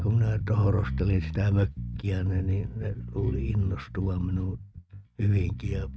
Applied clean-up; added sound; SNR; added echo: neural mask model RNNoise.